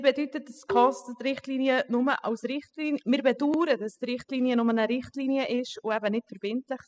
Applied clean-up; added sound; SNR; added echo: classical method spectral subtraction.